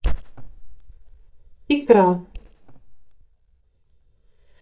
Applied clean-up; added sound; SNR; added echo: neural mask model DeepFilterNet 3.